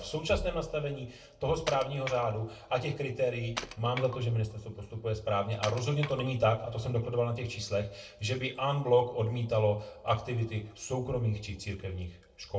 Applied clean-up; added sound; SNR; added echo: none; Wood; 13 dB; reverberation time 0.3 s.